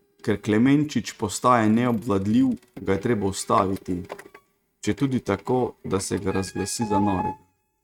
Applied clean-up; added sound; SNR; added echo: neural mask model RNNoise.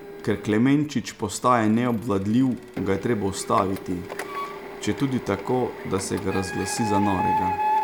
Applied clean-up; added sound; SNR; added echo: none; Printer; 6 dB; none.